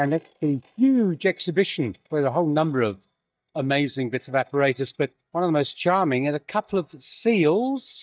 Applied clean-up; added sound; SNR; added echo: neural mask model DeepFilterNet 3.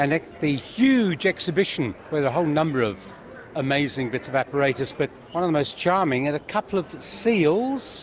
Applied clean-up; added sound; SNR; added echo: none; none; none; none.